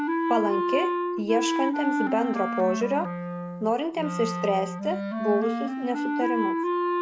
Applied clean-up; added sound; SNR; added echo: none; Wind instrument, woodwind instrument; 0 dB; none.